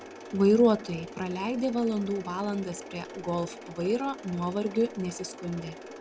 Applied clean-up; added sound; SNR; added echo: none; Mechanisms; 15 dB; none.